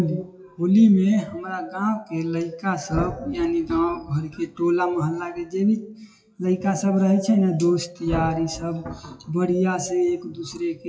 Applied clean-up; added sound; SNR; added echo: classical method WPE with log-MMSE.